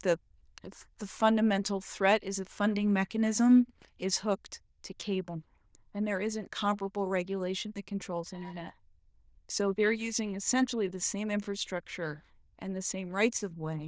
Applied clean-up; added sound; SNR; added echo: neural diffusion model UNIVERSE++.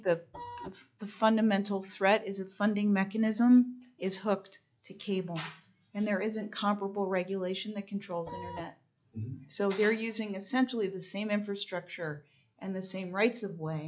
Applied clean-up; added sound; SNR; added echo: classical method log-MMSE.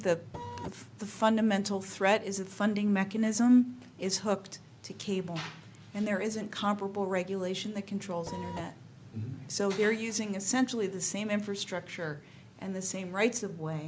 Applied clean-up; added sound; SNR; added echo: none; Printer; 9 dB; none.